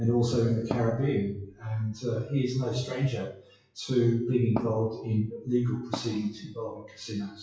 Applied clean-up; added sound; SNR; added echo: classical method WPE with log-MMSE.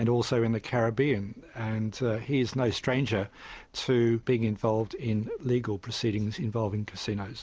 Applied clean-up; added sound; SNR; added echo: none; none; none; none.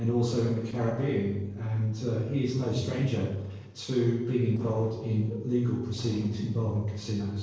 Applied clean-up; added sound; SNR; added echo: neural separator model SepFormer DNS4.